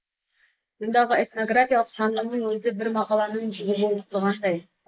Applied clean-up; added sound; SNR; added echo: neural mask model Resemble Enhance denoiser.